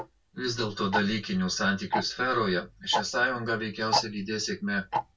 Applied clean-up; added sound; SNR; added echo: none; Tick-tock; 6 dB; reverberation time 0.2 s.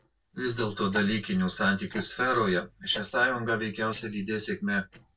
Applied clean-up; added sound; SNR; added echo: neural separator model SepFormer DNS4.